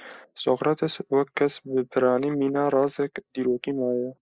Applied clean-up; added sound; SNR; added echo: neural mask model Resemble Enhance denoiser.